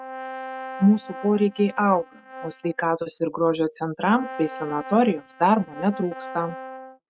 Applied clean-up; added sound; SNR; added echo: neural mask model RNNoise.